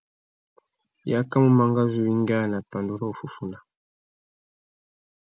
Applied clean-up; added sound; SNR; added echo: none; none; none; none.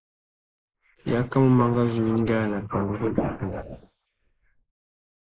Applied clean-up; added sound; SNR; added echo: neural mask model Resemble Enhance denoiser.